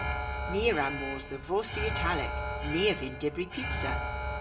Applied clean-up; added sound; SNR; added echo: none; Alarm; 1 dB; reverberation time 0.6 s.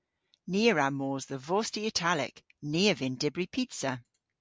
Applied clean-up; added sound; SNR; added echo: none; none; none; none.